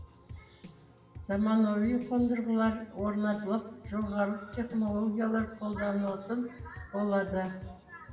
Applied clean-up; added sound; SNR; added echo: none; Drum kit; 17 dB; reverberation time 0.9 s.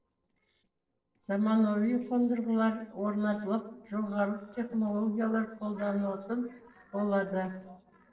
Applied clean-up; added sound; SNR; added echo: neural separator model SepFormer DNS4.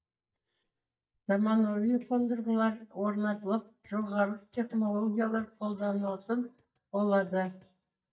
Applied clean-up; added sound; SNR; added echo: neural mask model DeepFilterNet 3.